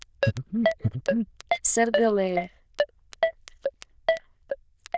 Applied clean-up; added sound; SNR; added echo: neural diffusion model UNIVERSE++.